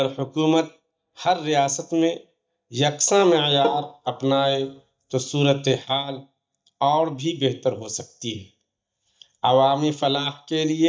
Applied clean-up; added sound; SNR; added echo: neural mask model DeepFilterNet 3.